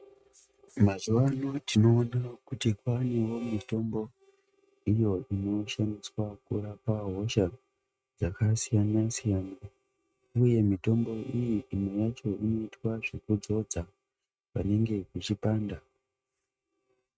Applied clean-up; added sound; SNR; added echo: neural mask model RNNoise.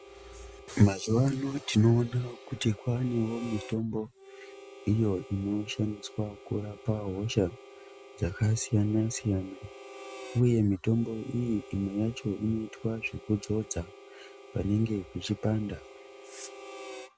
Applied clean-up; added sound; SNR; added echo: none; Harmonica; 18 dB; none.